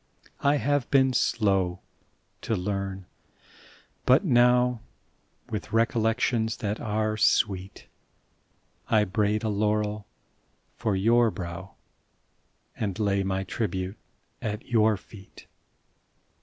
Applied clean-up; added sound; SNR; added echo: none; none; none; none.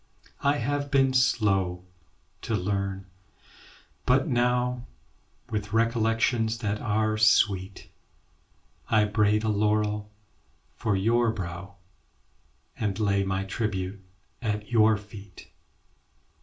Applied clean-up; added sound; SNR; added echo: none; none; none; reverberation time 0.2 s.